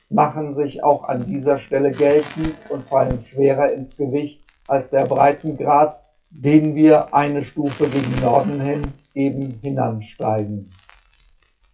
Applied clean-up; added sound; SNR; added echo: classical method WPE with log-MMSE.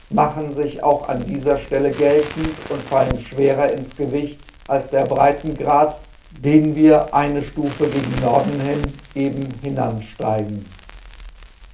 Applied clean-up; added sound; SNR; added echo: none; Crackle; 17 dB; reverberation time 0.3 s.